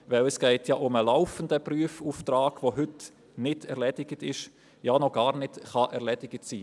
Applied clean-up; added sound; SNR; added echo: none; none; none; none.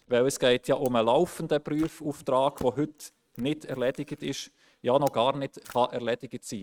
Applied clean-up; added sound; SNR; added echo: neural mask model RNNoise.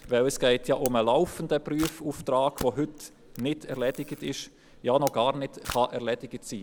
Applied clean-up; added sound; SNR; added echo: none; Camera; 16 dB; none.